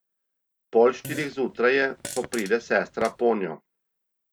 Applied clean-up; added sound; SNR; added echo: none; Fart; 16 dB; none.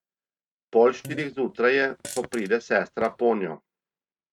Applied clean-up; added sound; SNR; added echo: neural mask model RNNoise.